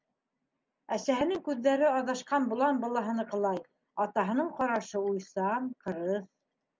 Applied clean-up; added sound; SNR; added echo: none; none; none; none.